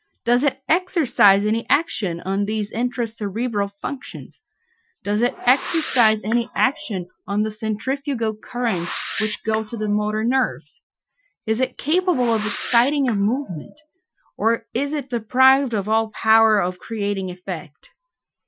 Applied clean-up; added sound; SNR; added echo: classical method Wiener filter.